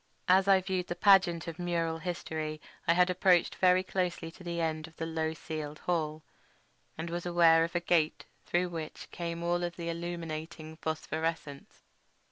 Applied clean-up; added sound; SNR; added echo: none; none; none; none.